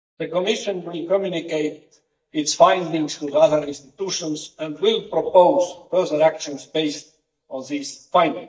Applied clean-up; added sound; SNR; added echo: neural mask model DeepFilterNet 3.